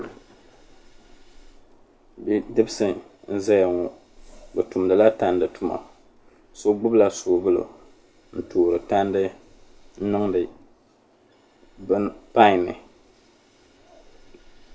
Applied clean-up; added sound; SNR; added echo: neural mask model Resemble Enhance denoiser.